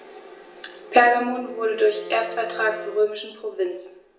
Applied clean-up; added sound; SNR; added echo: none; Bowed string instrument; 18 dB; reverberation time 0.7 s.